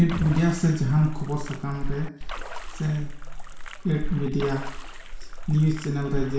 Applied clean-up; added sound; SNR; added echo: none; Splash, splatter; 5 dB; reverberation time 0.6 s.